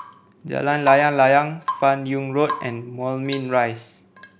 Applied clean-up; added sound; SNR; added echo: none; Drip / Water tap, faucet / Rain; 13 dB; none.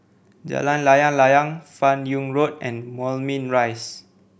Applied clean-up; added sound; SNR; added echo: none; none; none; none.